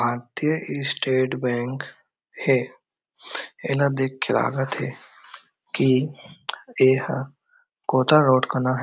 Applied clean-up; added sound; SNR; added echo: none; none; none; none.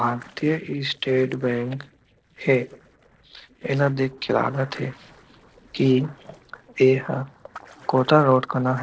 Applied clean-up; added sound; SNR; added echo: neural separator model SepFormer DNS4.